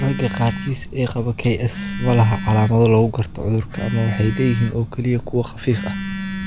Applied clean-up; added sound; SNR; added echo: none; Telephone; 9 dB; none.